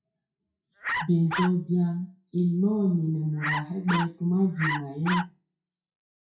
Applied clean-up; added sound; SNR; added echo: classical method WPE with log-MMSE.